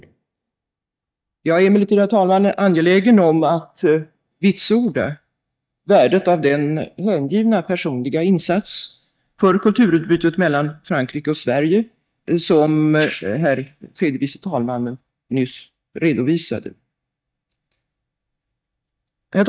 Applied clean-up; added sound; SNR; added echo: neural mask model DeepFilterNet 3.